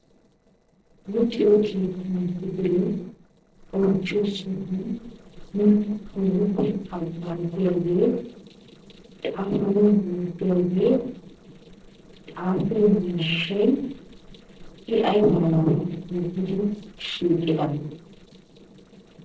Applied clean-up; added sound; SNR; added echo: neural separator model SepFormer DNS4.